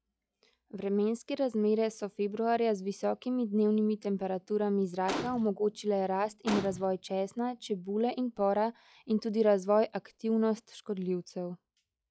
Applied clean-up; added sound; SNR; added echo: classical method log-MMSE.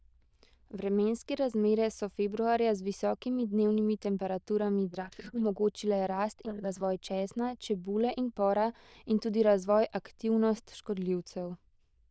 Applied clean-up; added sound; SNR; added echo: neural diffusion model UNIVERSE++.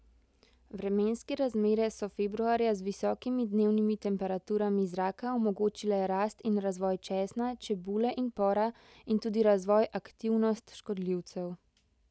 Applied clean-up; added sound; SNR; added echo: none; none; none; none.